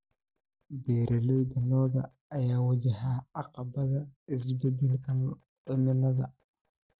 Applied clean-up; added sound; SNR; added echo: neural separator model SepFormer DNS4.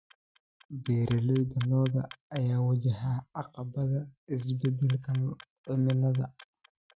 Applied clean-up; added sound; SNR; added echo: neural mask model RNNoise.